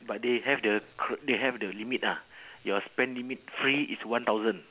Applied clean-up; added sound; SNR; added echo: none; none; none; none.